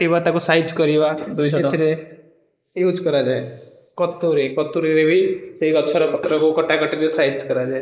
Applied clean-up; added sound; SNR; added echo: neural mask model Resemble Enhance denoiser.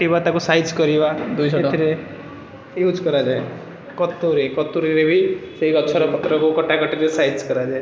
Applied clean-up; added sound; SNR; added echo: none; none; none; none.